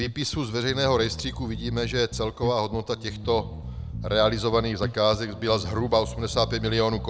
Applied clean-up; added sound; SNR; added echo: none; Bass guitar; 9 dB; none.